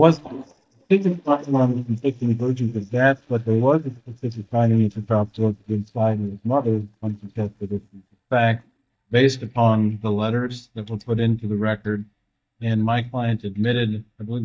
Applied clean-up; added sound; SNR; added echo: neural mask model DeepFilterNet 3.